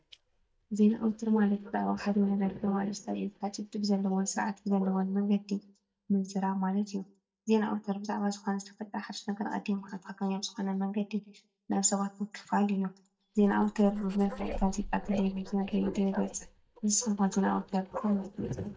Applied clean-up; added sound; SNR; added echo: neural mask model DeepFilterNet 3.